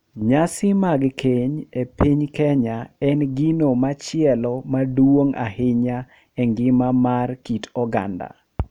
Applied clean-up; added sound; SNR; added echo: none; none; none; none.